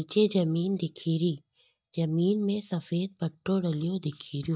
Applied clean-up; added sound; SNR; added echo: neural mask model DeepFilterNet 3.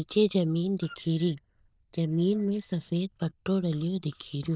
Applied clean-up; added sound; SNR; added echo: neural diffusion model UNIVERSE++.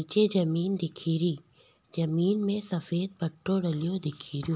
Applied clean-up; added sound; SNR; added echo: none; none; none; none.